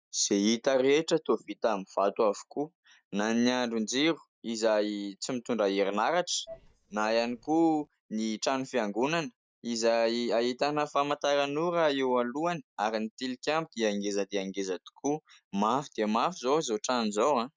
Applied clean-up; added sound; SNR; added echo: neural mask model DeepFilterNet 3.